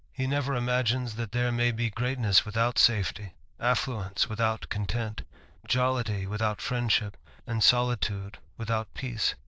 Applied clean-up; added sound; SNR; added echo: neural diffusion model UNIVERSE++.